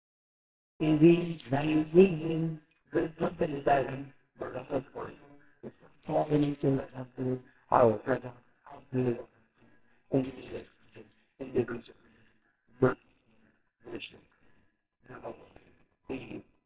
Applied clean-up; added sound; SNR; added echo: neural separator model SepFormer WHAMR!.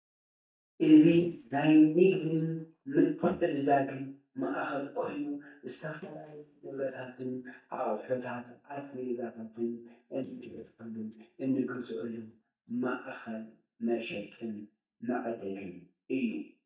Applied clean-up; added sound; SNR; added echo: neural mask model DeepFilterNet 3.